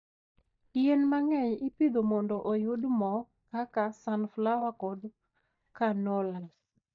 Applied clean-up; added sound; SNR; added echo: neural mask model DeepFilterNet 3.